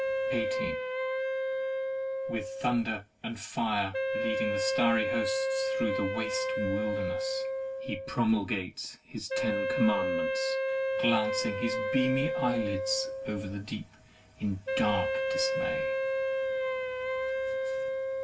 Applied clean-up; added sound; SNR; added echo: none; Wind instrument, woodwind instrument; -2 dB; reverberation time 0.2 s.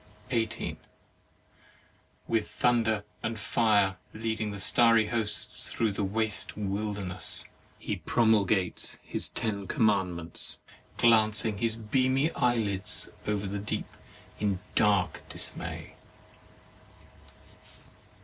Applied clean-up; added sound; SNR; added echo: none; none; none; none.